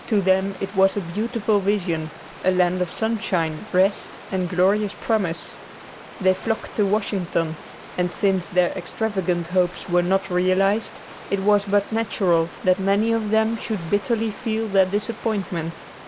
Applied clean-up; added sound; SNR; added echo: none; Water; 17 dB; none.